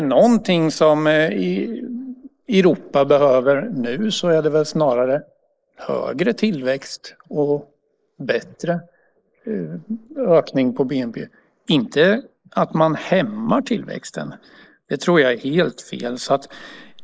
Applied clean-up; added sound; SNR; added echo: neural mask model Resemble Enhance denoiser.